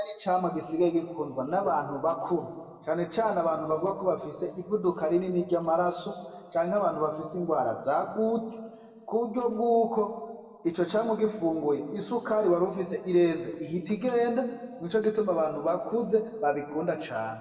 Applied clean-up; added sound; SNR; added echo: none; none; none; reverberation time 1.4 s.